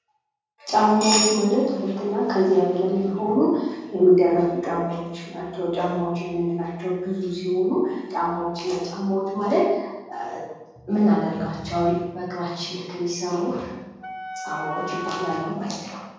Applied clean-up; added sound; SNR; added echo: none; Wind instrument, woodwind instrument; 10 dB; reverberation time 1.3 s.